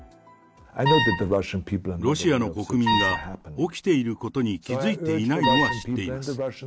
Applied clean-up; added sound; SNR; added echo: none; Wind instrument, woodwind instrument; 0 dB; none.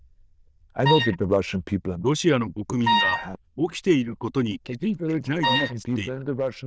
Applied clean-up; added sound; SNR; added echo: neural diffusion model UNIVERSE++.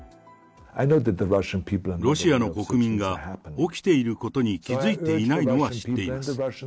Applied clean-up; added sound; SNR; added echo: none; none; none; none.